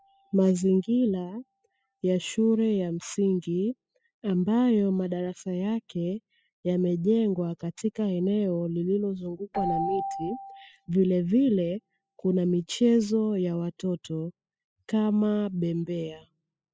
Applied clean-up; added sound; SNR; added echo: classical method spectral subtraction.